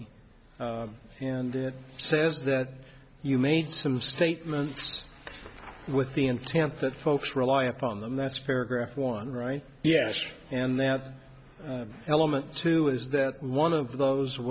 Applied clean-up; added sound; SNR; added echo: none; none; none; none.